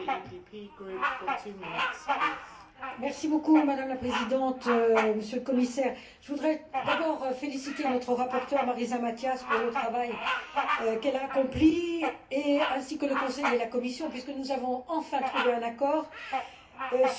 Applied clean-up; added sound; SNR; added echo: none; Bird vocalization, bird call, bird song; 6 dB; reverberation time 0.3 s.